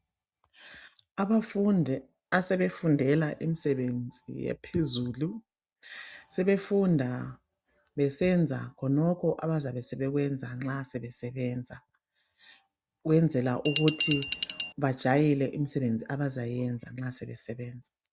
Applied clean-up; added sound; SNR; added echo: none; Glass; -1 dB; none.